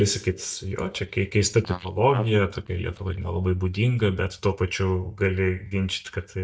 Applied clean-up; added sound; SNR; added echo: neural mask model DeepFilterNet 3.